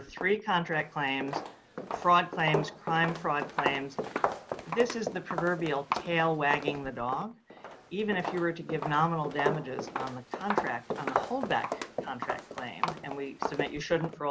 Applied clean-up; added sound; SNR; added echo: none; Walk, footsteps; 4 dB; none.